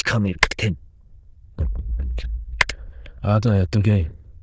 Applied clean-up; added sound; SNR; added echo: neural diffusion model UNIVERSE++.